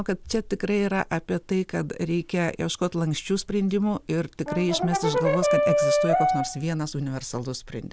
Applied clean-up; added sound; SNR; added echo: none; Brass instrument; -2 dB; none.